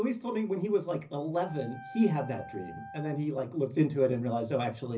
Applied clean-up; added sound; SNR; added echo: none; Wind instrument, woodwind instrument; 17 dB; reverberation time 0.4 s.